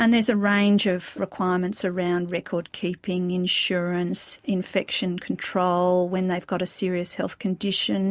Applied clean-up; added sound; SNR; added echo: none; none; none; none.